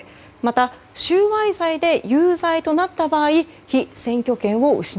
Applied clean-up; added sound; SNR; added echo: none; none; none; none.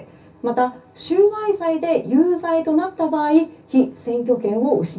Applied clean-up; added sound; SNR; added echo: none; none; none; reverberation time 0.3 s.